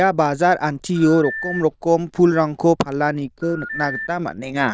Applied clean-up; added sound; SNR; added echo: neural diffusion model UNIVERSE++.